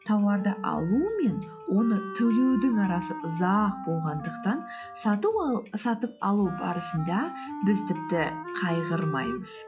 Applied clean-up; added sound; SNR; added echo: classical method log-MMSE.